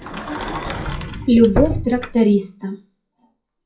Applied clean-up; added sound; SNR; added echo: classical method WPE with log-MMSE.